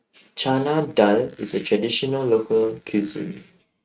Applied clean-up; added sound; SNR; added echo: neural mask model RNNoise.